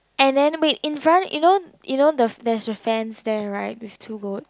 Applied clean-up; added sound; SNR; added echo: none; none; none; none.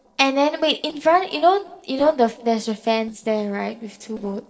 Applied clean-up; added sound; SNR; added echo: neural separator model SepFormer DNS4.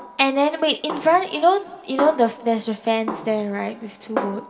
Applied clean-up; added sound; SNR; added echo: none; Snare drum; 11 dB; reverberation time 1.8 s.